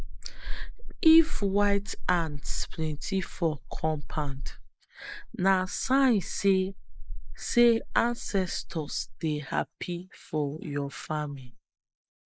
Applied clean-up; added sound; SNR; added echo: neural mask model Resemble Enhance denoiser.